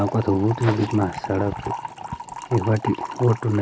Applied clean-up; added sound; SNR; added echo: none; Fill (with liquid) / Trickle, dribble; 11 dB; none.